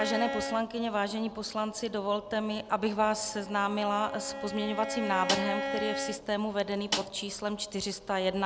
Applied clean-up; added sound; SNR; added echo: none; Bowed string instrument + Snare drum; 7 dB; none.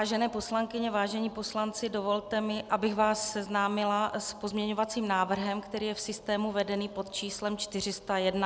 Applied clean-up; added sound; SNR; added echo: none; none; none; none.